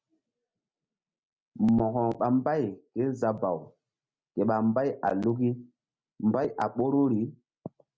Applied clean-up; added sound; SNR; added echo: none; none; none; none.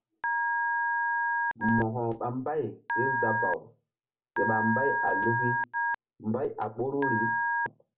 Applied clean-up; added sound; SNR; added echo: none; Telephone; -2 dB; reverberation time 0.2 s.